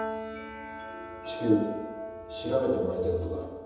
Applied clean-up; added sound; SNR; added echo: none; Piano; 10 dB; reverberation time 1.1 s.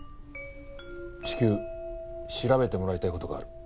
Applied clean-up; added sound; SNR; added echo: none; none; none; none.